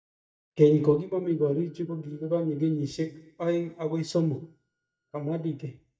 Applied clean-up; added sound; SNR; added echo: neural mask model DeepFilterNet 3.